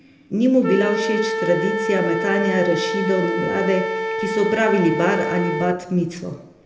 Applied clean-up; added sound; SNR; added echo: none; Wind instrument, woodwind instrument; 4 dB; reverberation time 0.7 s.